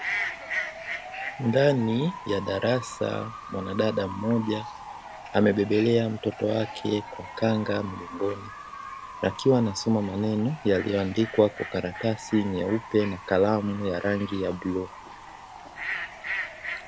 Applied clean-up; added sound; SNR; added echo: none; Bird / Fowl; 11 dB; none.